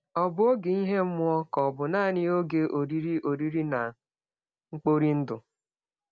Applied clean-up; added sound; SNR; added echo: none; none; none; none.